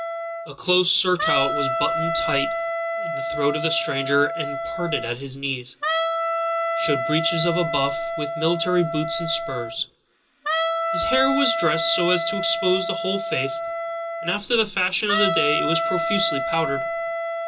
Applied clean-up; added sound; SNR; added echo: none; Wind instrument, woodwind instrument; 2 dB; reverberation time 0.2 s.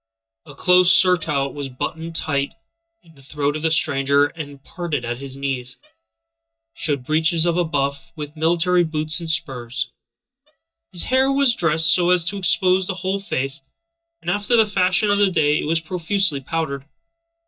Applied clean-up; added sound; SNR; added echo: neural mask model DeepFilterNet 3.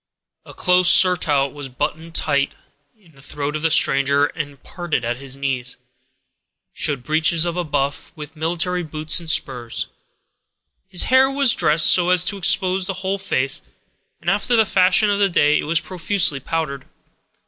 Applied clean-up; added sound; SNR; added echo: none; none; none; none.